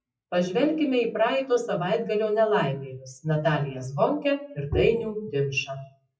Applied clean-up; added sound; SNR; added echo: classical method WPE with log-MMSE.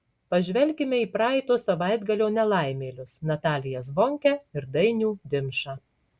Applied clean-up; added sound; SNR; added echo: none; none; none; none.